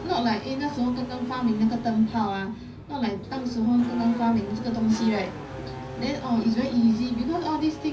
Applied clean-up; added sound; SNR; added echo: none; Race car, auto racing / Accelerating, revving, vroom; 14 dB; reverberation time 0.4 s.